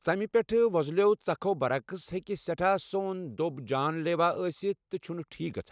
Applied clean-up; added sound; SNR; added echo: none; none; none; none.